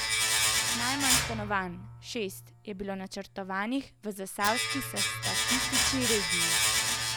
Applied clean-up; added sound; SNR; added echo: none; Domestic sounds, home sounds; -5 dB; none.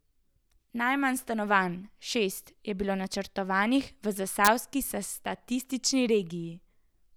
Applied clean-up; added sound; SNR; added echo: none; none; none; none.